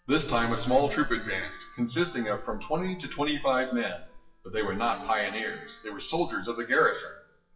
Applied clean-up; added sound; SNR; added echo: classical method WPE with log-MMSE.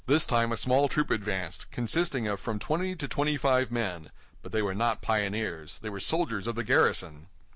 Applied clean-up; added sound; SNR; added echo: none; none; none; none.